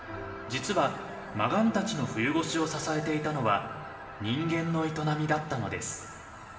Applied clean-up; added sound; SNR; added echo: none; none; none; reverberation time 2.1 s.